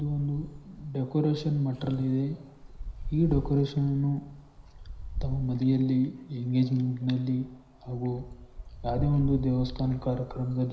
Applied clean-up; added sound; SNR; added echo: none; Wind; 11 dB; reverberation time 0.9 s.